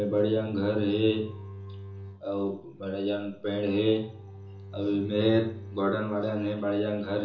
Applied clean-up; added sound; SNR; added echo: none; Bowed string instrument; 14 dB; reverberation time 0.6 s.